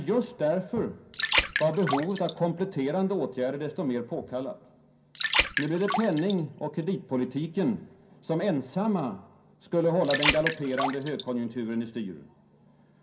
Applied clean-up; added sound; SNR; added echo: none; Water; 4 dB; reverberation time 0.3 s.